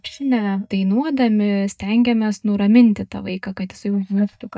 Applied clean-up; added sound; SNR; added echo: neural mask model DeepFilterNet 3.